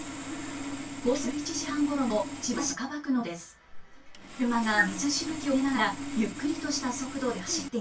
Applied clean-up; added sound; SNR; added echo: none; Sawing; 8 dB; reverberation time 0.1 s.